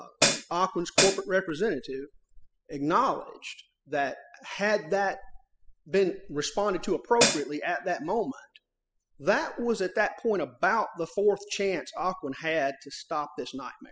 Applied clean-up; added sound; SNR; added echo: classical method spectral subtraction.